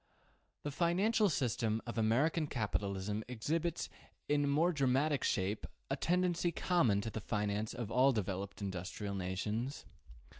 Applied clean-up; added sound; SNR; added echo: none; none; none; none.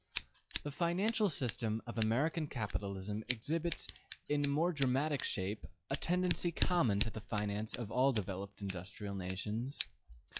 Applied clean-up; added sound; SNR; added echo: classical method log-MMSE.